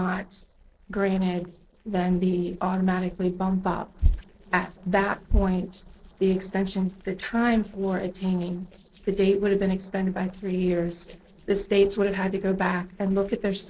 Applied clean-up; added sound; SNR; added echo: neural separator model SepFormer DNS4.